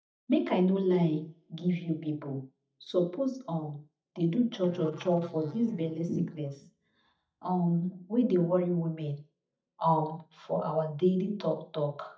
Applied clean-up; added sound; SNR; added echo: neural mask model DeepFilterNet 3.